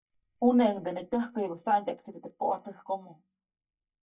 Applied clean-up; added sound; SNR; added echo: neural mask model DeepFilterNet 3.